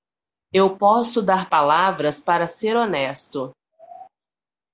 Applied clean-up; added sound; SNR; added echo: none; none; none; none.